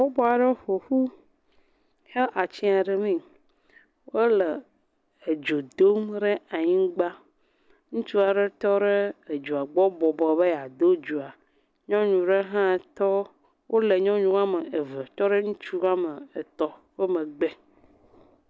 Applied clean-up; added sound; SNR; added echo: none; none; none; none.